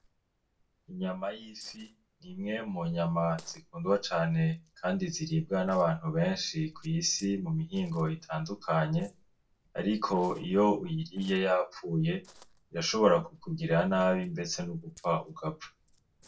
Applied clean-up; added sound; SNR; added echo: neural separator model SepFormer DNS4.